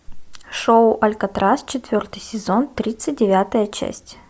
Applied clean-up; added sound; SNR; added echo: none; none; none; none.